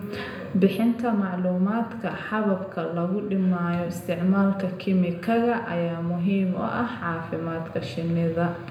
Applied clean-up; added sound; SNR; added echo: none; none; none; reverberation time 0.8 s.